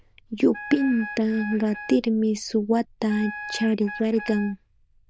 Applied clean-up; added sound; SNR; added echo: neural diffusion model UNIVERSE++.